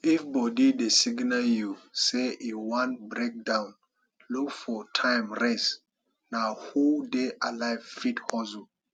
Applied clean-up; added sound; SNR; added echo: none; none; none; none.